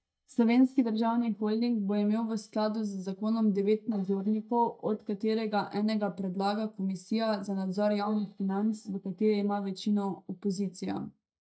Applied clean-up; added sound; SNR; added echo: neural mask model DeepFilterNet 3.